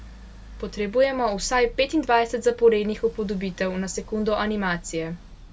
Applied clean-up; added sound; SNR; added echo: none; Accelerating, revving, vroom + Car; 17 dB; none.